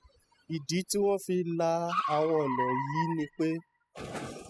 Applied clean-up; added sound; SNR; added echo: classical method spectral subtraction.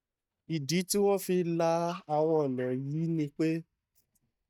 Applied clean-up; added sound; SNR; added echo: neural mask model DeepFilterNet 3.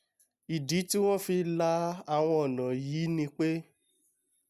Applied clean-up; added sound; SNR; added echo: none; none; none; none.